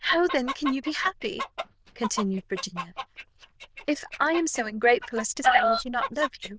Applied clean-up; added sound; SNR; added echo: neural diffusion model UNIVERSE++.